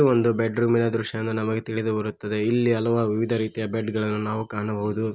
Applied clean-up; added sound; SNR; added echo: none; none; none; none.